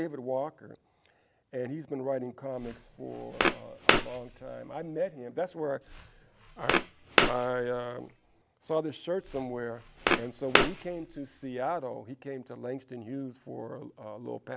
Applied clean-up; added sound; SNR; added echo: none; Walk, footsteps; -4 dB; none.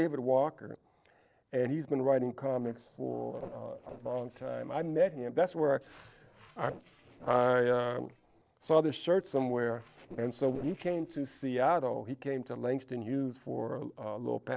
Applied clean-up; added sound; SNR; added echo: neural separator model SepFormer DNS4.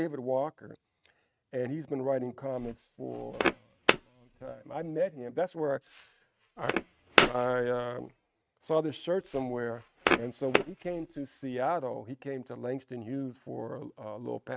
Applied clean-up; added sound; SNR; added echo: neural mask model RNNoise.